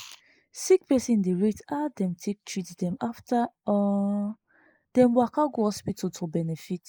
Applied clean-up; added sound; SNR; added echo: neural mask model Resemble Enhance denoiser.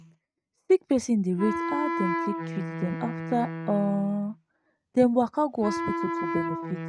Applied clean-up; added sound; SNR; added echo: neural mask model RNNoise.